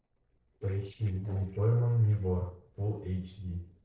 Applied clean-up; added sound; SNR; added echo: neural separator model SepFormer DNS4.